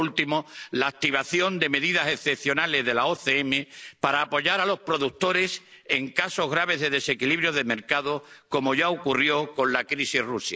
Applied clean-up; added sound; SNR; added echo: none; none; none; none.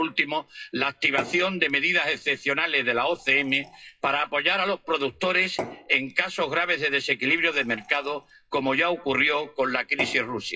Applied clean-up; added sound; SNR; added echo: classical method WPE with log-MMSE.